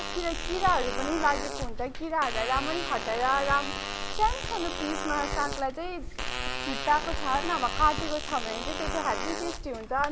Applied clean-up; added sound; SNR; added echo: none; Fart + Walk, footsteps; 3 dB; none.